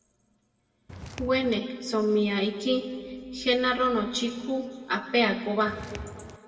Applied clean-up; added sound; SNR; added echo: none; Walk, footsteps; 13 dB; reverberation time 2.1 s.